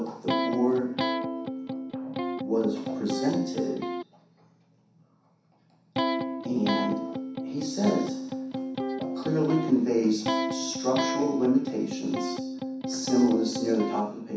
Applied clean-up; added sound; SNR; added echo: none; Electric guitar; 2 dB; reverberation time 0.7 s.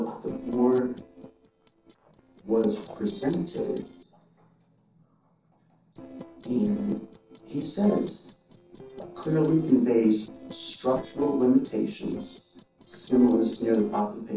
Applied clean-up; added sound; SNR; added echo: neural separator model SepFormer DNS4.